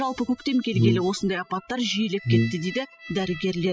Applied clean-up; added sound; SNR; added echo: classical method spectral subtraction.